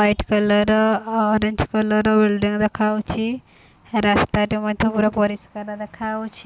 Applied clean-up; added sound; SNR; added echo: none; none; none; none.